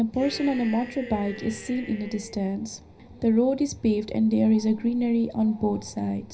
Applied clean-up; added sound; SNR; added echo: none; Cheering; 17 dB; reverberation time 0.5 s.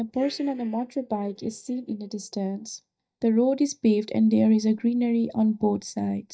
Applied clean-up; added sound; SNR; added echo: neural mask model DeepFilterNet 3.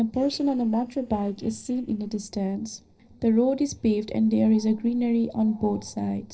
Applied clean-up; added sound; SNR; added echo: neural separator model SepFormer DNS4.